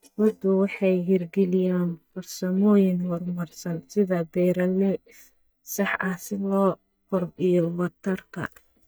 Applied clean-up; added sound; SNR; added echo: neural mask model DeepFilterNet 3.